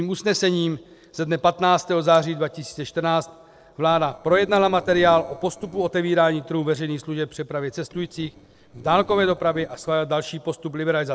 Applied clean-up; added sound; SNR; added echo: neural separator model SepFormer DNS4.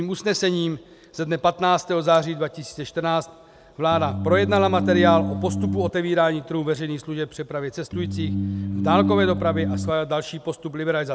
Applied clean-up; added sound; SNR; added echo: none; Organ; 1 dB; none.